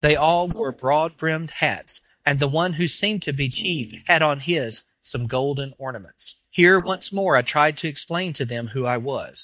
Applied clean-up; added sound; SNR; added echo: neural mask model DeepFilterNet 3.